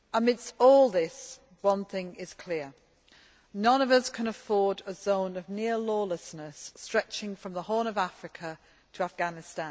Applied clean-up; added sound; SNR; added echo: none; none; none; none.